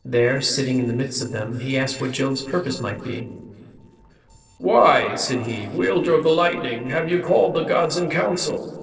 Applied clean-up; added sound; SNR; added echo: neural separator model SepFormer DNS4.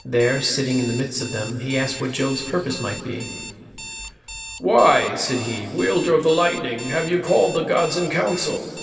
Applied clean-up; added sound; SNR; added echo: none; Alarm; 15 dB; reverberation time 2.4 s.